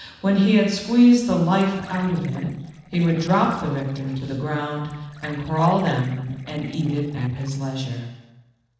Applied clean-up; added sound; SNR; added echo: neural separator model SepFormer DNS4.